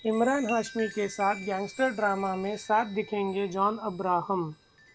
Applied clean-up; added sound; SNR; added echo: none; Chime; 18 dB; none.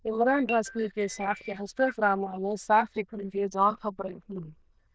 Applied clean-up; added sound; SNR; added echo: neural diffusion model UNIVERSE++.